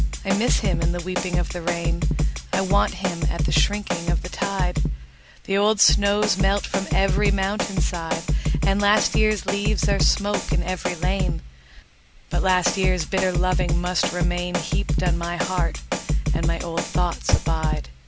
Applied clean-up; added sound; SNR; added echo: none; Drum kit; -3 dB; none.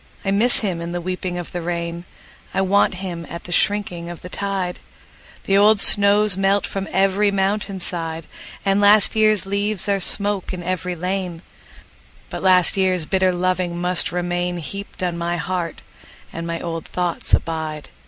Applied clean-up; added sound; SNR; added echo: none; none; none; none.